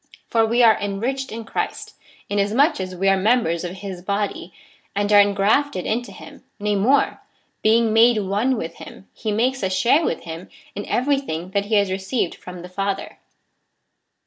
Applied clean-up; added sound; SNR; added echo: none; none; none; none.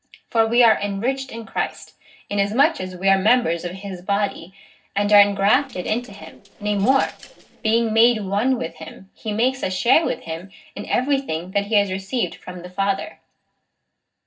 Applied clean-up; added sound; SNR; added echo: neural separator model SepFormer DNS4.